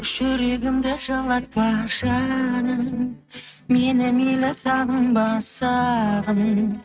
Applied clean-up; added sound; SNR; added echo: neural mask model RNNoise.